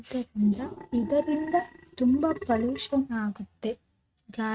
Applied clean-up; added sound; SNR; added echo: neural mask model RNNoise.